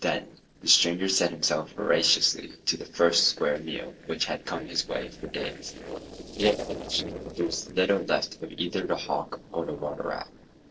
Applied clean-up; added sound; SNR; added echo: neural separator model SepFormer DNS4.